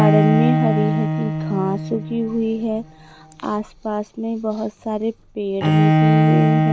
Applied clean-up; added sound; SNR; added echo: none; Bowed string instrument; -3 dB; none.